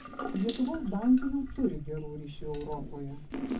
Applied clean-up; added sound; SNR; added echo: none; Drip / Sink (filling or washing) / Water tap, faucet; 6 dB; reverberation time 0.3 s.